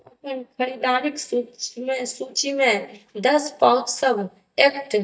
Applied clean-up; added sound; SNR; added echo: neural mask model DeepFilterNet 3.